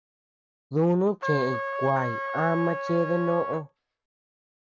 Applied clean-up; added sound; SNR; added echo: none; Trumpet; 5 dB; none.